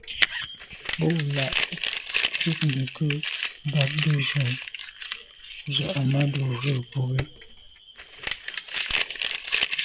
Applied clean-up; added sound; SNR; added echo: none; Crumpling, crinkling; -4 dB; none.